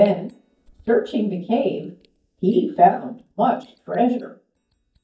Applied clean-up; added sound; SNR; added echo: neural mask model DeepFilterNet 3.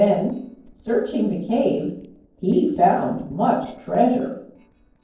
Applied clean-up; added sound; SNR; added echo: neural separator model SepFormer DNS4.